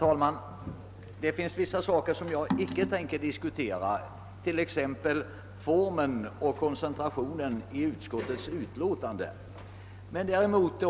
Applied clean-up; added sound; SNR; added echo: none; none; none; none.